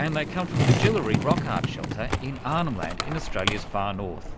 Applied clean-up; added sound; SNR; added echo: none; Skateboard; -1 dB; none.